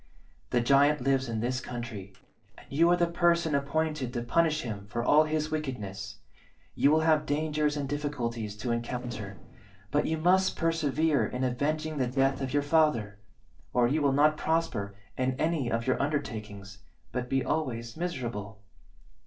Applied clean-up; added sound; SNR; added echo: neural separator model SepFormer DNS4.